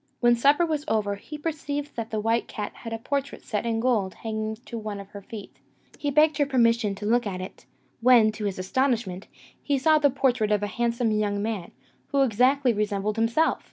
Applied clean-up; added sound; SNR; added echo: none; none; none; none.